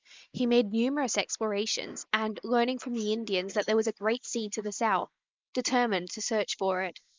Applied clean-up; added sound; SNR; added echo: neural mask model Resemble Enhance denoiser.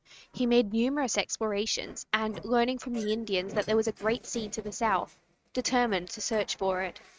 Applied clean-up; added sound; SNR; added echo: neural mask model RNNoise.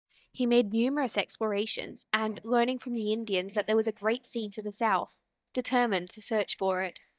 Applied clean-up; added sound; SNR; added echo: neural mask model DeepFilterNet 3.